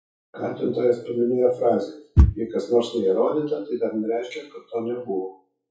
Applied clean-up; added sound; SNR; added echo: classical method WPE with log-MMSE.